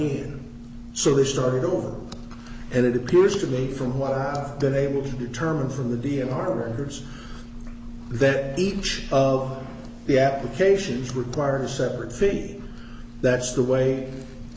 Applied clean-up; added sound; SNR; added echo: none; none; none; none.